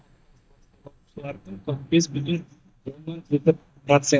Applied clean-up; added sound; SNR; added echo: neural mask model DeepFilterNet 3.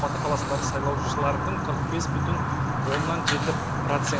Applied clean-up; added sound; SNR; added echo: none; Fire; -4 dB; none.